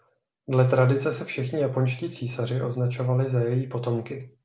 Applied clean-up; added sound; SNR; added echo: none; none; none; none.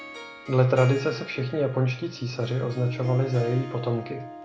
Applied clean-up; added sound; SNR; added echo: none; Harp; 15 dB; none.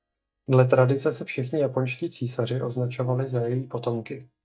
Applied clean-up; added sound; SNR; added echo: neural mask model DeepFilterNet 3.